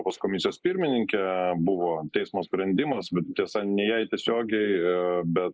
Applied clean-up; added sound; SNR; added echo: neural mask model Resemble Enhance denoiser.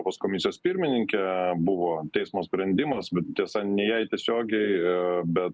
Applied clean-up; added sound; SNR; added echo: none; none; none; none.